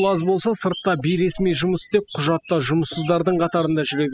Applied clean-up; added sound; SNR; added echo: classical method spectral subtraction.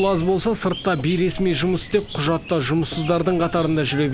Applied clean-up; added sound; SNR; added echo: none; Chirp, tweet; 14 dB; none.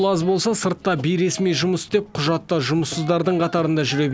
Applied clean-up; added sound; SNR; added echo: none; none; none; none.